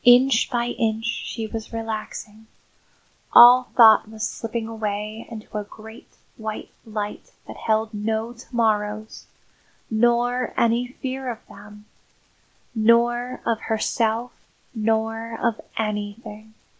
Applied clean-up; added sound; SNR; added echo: none; none; none; none.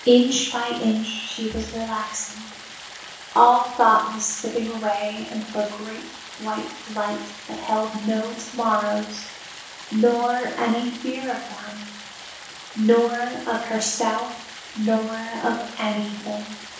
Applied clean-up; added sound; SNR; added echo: none; Stream; 15 dB; reverberation time 0.6 s.